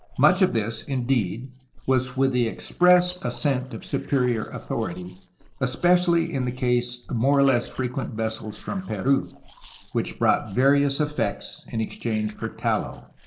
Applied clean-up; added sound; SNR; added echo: neural separator model SepFormer DNS4.